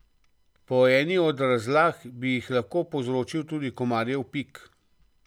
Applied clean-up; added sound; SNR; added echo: none; none; none; none.